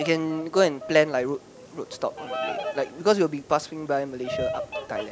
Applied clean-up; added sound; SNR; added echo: none; Bird vocalization, bird call, bird song; 9 dB; none.